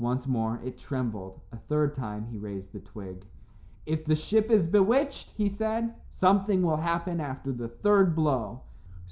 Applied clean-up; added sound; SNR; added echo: none; none; none; none.